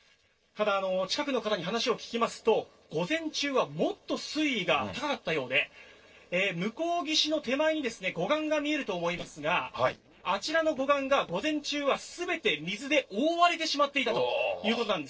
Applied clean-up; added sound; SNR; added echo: neural separator model SepFormer DNS4.